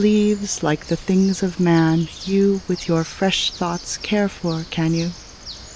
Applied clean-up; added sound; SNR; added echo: none; Bird; 18 dB; none.